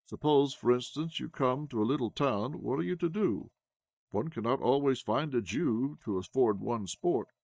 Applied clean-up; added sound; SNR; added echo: neural mask model DeepFilterNet 3.